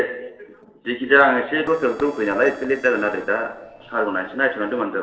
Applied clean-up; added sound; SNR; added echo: neural separator model SepFormer DNS4.